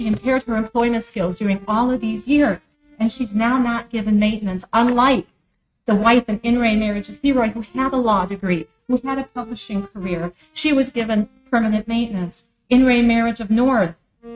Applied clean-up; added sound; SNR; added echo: neural mask model RNNoise.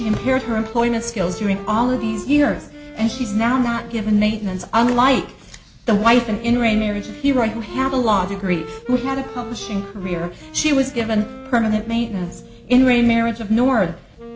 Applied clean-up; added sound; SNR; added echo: none; Wind instrument, woodwind instrument; 16 dB; none.